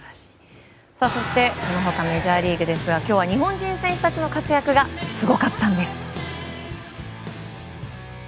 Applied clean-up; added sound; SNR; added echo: none; none; none; none.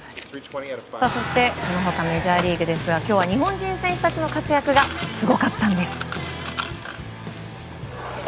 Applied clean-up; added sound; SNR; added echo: none; Mechanisms; 11 dB; none.